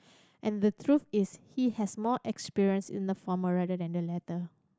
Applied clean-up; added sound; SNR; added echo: none; none; none; none.